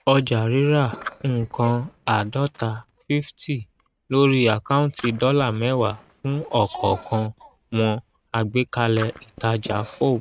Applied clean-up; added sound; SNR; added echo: neural mask model RNNoise.